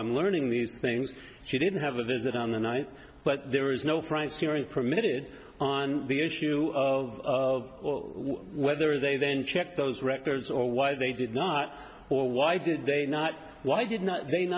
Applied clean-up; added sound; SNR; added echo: none; none; none; none.